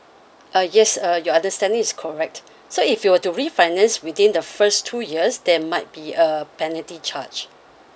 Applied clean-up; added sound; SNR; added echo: none; none; none; none.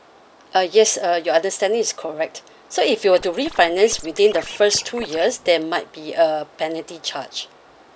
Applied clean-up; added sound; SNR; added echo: none; Scratching (performance technique); 17 dB; none.